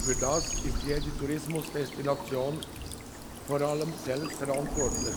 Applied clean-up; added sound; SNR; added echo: none; Stream / Bird vocalization, bird call, bird song; 3 dB; none.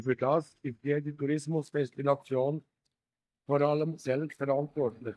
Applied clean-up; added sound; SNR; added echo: neural mask model DeepFilterNet 3.